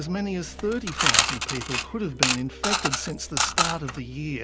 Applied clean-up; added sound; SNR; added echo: none; Coin (dropping) / Mechanisms; -4 dB; none.